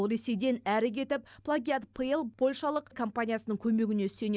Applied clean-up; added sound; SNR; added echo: none; none; none; none.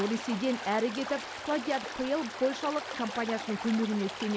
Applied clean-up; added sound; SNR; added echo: none; Stream; 8 dB; none.